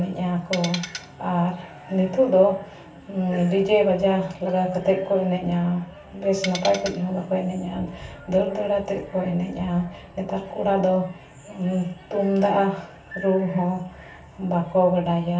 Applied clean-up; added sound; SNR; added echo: none; Tools; 10 dB; reverberation time 0.4 s.